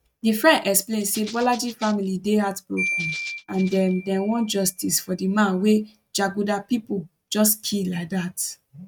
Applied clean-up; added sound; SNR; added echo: neural mask model RNNoise.